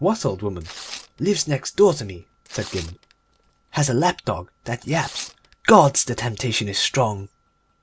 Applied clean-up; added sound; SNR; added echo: none; Tearing; 20 dB; none.